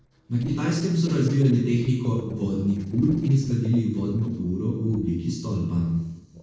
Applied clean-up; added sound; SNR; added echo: neural separator model SepFormer DNS4.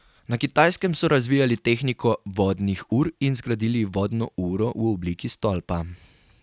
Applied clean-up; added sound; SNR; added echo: none; none; none; none.